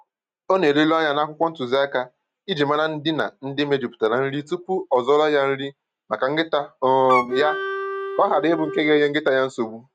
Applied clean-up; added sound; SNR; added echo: neural mask model RNNoise.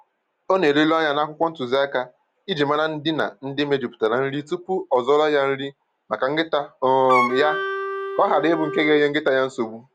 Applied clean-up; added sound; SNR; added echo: none; Wind instrument, woodwind instrument; 4 dB; none.